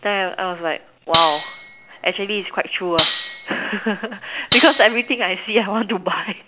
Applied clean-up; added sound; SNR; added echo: none; Cutlery, silverware; 6 dB; none.